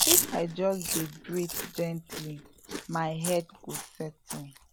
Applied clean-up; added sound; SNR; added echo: none; Chewing, mastication; 0 dB; none.